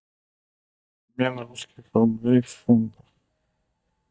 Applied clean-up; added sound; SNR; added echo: neural mask model DeepFilterNet 3.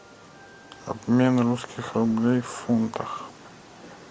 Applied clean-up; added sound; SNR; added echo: none; none; none; none.